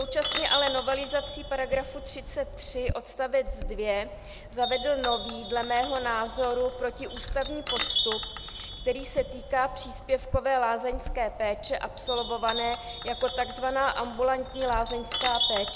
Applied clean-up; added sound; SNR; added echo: none; Chime; 5 dB; none.